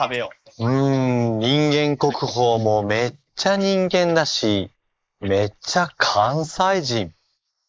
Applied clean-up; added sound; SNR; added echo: neural mask model Resemble Enhance denoiser.